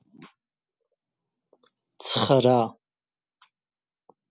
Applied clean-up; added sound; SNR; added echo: none; none; none; none.